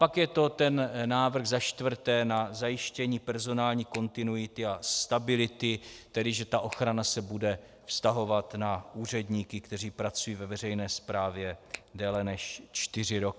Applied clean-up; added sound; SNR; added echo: none; Finger snapping; 15 dB; none.